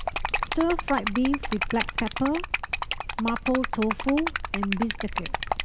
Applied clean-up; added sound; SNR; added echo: none; Liquid; 2 dB; none.